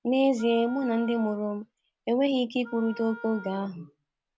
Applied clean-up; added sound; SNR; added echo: none; Wind instrument, woodwind instrument; 20 dB; none.